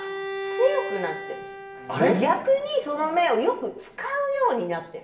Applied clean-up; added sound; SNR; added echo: none; Bowed string instrument; 12 dB; reverberation time 1.0 s.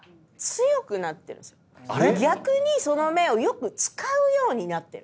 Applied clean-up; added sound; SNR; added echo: none; none; none; none.